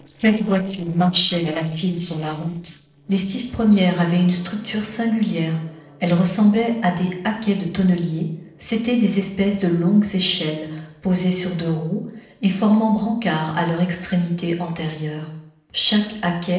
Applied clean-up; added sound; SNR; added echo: neural separator model SepFormer DNS4.